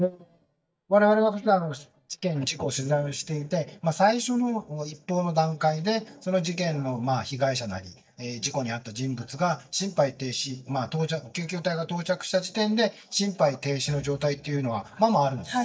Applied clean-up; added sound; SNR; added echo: neural mask model DeepFilterNet 3.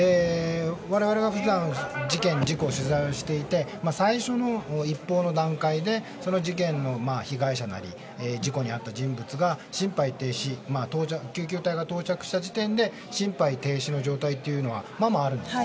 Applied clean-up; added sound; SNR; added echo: none; none; none; none.